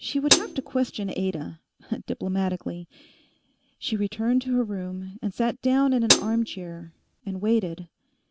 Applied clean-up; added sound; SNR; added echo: none; Hi-hat; 0 dB; none.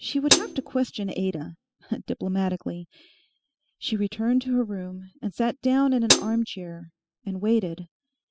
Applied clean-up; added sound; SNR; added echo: classical method spectral subtraction.